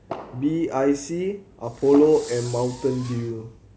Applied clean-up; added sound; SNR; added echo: none; Fireworks + Fireworks; 17 dB; none.